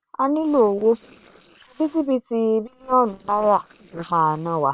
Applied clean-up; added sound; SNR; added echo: neural separator model SepFormer WHAM!.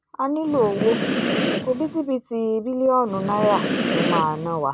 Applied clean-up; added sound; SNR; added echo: none; Breathing; 2 dB; none.